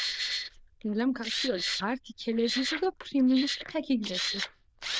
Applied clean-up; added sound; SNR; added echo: neural diffusion model UNIVERSE++.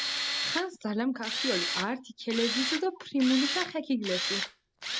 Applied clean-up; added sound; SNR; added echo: none; Tools; 3 dB; none.